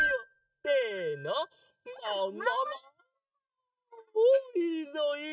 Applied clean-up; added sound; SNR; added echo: neural mask model RNNoise.